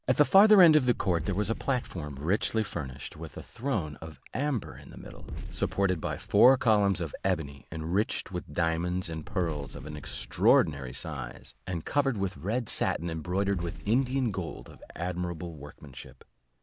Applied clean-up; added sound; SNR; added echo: none; Fire; 14 dB; none.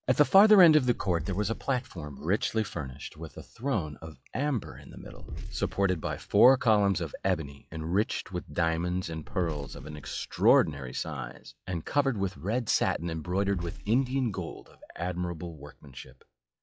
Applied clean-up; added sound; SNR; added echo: classical method log-MMSE.